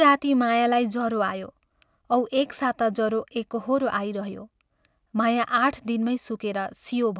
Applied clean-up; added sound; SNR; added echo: none; none; none; none.